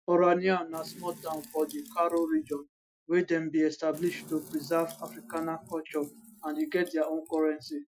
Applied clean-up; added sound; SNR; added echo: classical method Wiener filter.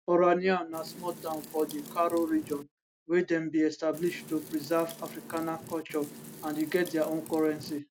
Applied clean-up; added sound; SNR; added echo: none; Wind; 15 dB; none.